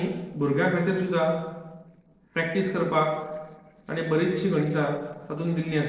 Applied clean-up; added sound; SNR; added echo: neural separator model SepFormer DNS4.